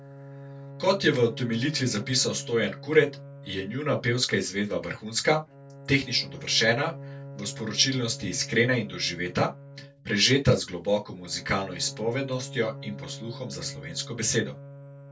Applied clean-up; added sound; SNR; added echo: none; Bowed string instrument; 15 dB; reverberation time 0.2 s.